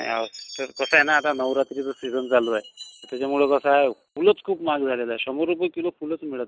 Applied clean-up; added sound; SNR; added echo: neural mask model RNNoise.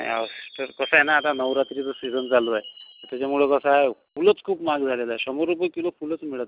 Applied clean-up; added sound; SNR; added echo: none; Chime; 17 dB; none.